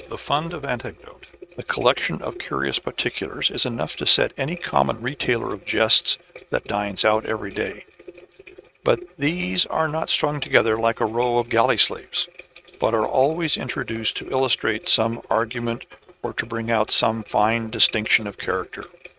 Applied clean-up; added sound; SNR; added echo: neural mask model RNNoise.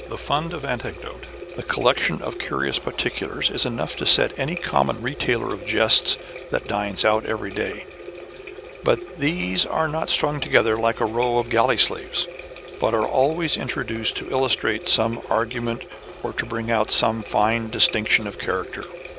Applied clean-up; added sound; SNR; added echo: none; Water tap, faucet; 14 dB; none.